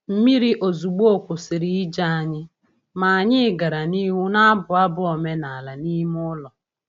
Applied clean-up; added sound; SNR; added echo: none; none; none; none.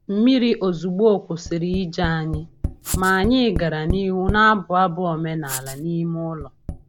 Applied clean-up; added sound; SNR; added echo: none; Tap + Writing; 10 dB; none.